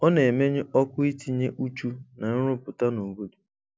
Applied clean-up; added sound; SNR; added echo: none; none; none; none.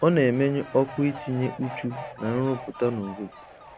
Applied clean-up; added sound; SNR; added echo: none; Fowl; 15 dB; none.